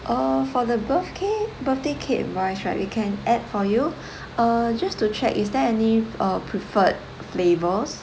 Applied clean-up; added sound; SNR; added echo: none; none; none; none.